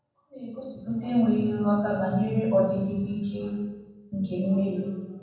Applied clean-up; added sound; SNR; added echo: none; none; none; reverberation time 1.1 s.